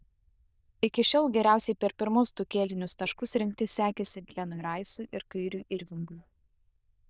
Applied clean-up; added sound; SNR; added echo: neural diffusion model UNIVERSE++.